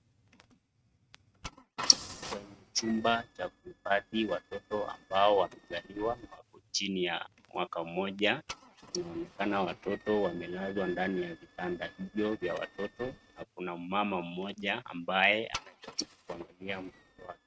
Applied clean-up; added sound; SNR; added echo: neural mask model RNNoise.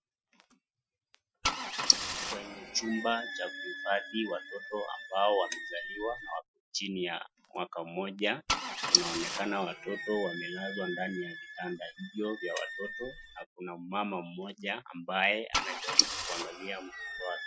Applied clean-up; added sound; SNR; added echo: classical method Wiener filter.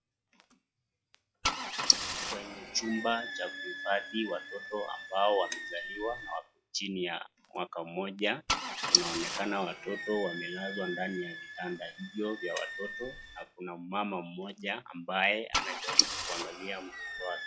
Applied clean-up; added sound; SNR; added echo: classical method log-MMSE.